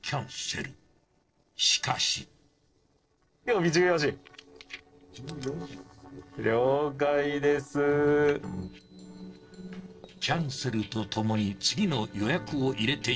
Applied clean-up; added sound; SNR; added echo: neural separator model SepFormer DNS4.